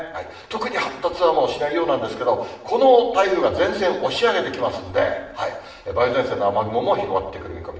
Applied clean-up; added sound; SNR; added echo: none; none; none; reverberation time 0.8 s.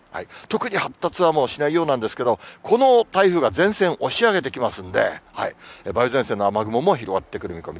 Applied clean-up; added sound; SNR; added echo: none; none; none; none.